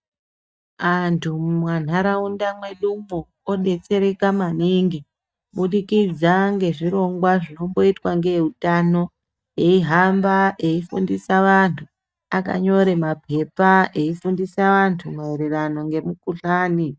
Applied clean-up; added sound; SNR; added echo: neural mask model DeepFilterNet 3.